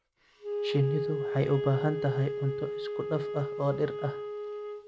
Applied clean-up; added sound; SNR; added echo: none; Wind instrument, woodwind instrument; 3 dB; none.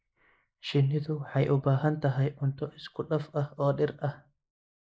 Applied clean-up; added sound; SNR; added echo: neural mask model Resemble Enhance denoiser.